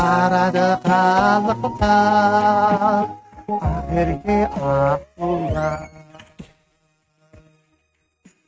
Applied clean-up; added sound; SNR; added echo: neural mask model RNNoise.